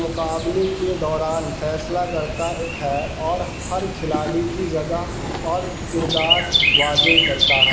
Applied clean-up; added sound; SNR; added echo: none; Chirp, tweet; -2 dB; none.